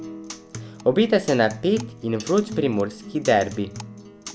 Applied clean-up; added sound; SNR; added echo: none; Acoustic guitar; 13 dB; none.